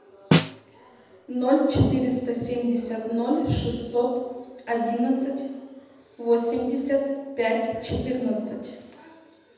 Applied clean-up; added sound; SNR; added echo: none; Snare drum; -1 dB; reverberation time 1.1 s.